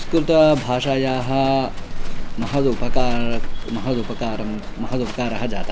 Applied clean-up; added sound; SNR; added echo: none; Livestock, farm animals, working animals; 0 dB; none.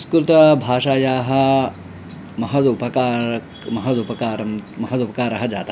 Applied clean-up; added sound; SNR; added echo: none; none; none; none.